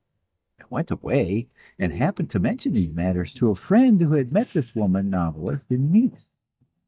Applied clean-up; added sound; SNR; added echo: neural mask model DeepFilterNet 3.